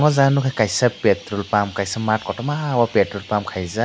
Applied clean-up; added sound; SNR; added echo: none; none; none; none.